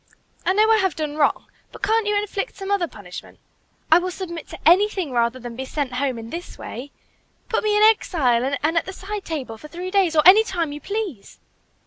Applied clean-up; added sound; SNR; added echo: none; none; none; none.